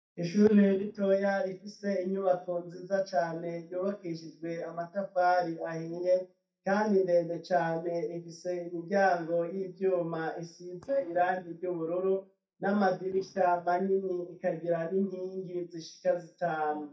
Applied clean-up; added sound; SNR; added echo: neural mask model DeepFilterNet 3.